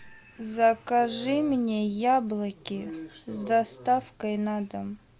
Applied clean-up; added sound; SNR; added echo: none; none; none; none.